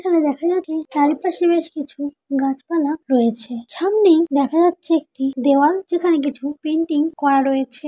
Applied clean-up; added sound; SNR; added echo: none; none; none; none.